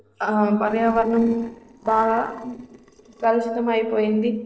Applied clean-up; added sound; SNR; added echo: neural separator model SepFormer DNS4.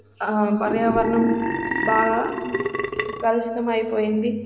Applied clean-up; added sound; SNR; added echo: none; Burping, eructation; 3 dB; reverberation time 1.8 s.